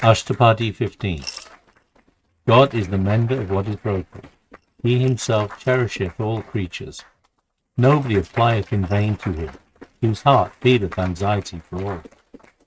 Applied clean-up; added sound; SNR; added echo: neural mask model RNNoise.